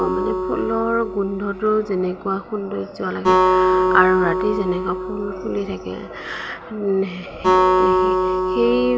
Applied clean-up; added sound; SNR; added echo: none; Acoustic guitar; -2 dB; none.